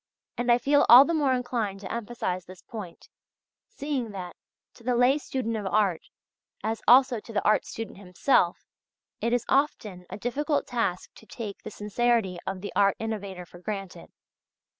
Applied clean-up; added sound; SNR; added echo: none; none; none; none.